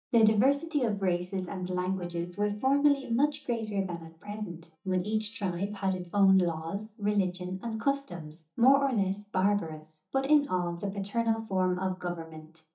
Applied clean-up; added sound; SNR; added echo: neural mask model DeepFilterNet 3.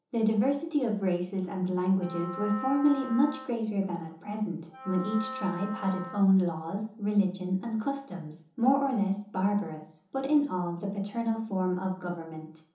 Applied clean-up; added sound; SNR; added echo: none; Wind instrument, woodwind instrument; 12 dB; reverberation time 1.2 s.